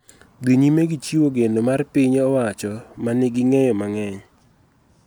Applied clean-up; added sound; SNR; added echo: none; none; none; none.